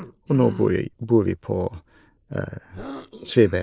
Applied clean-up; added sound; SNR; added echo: neural mask model Resemble Enhance denoiser.